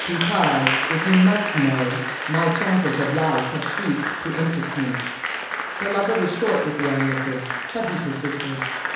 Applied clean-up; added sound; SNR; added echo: none; Applause; 4 dB; reverberation time 1.0 s.